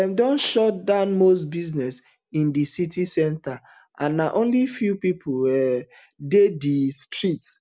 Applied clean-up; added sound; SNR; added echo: none; none; none; none.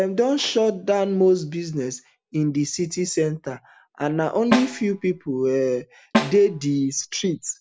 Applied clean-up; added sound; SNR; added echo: none; Snare drum; 5 dB; none.